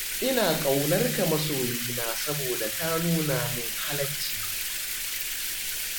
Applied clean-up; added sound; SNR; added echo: none; Bathtub (filling or washing); 2 dB; none.